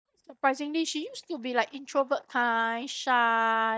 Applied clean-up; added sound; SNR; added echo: neural mask model DeepFilterNet 3.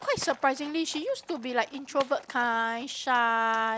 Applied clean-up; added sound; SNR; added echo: none; Livestock, farm animals, working animals; 20 dB; none.